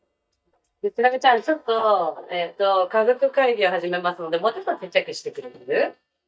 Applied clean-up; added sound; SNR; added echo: neural mask model DeepFilterNet 3.